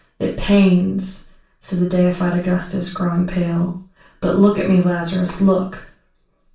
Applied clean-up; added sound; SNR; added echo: none; none; none; reverberation time 0.4 s.